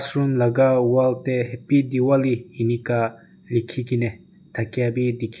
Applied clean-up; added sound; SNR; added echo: none; none; none; none.